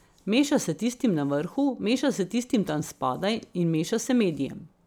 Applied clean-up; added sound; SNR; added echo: none; none; none; none.